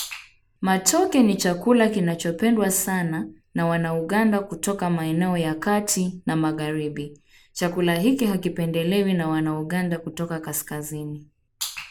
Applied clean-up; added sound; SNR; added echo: none; none; none; none.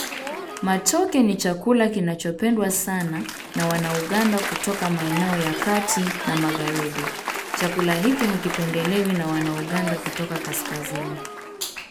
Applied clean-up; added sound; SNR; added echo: none; Applause; 7 dB; none.